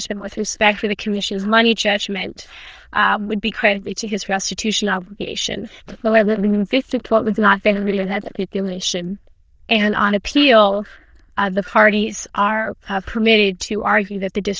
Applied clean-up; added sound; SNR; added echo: neural diffusion model UNIVERSE++.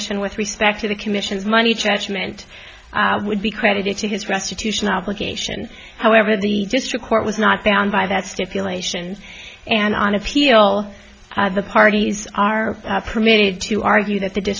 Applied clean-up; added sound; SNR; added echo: none; none; none; none.